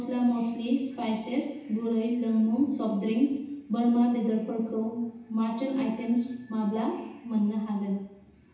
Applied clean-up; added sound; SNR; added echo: none; none; none; reverberation time 0.9 s.